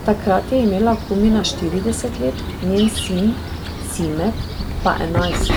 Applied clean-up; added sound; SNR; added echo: none; Bird vocalization, bird call, bird song; 5 dB; none.